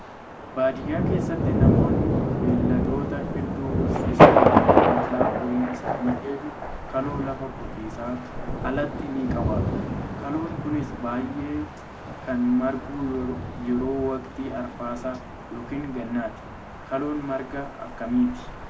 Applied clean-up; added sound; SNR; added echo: none; Thunder; -4 dB; reverberation time 0.3 s.